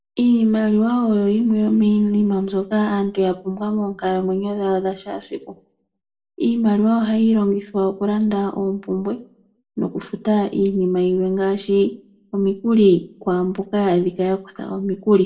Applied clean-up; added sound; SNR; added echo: none; none; none; reverberation time 0.3 s.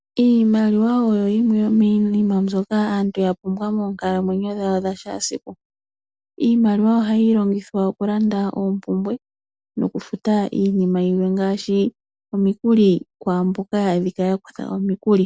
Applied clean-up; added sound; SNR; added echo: none; none; none; none.